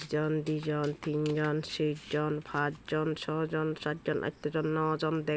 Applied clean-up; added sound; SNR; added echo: none; none; none; none.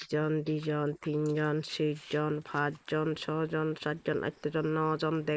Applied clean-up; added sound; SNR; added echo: neural mask model Resemble Enhance denoiser.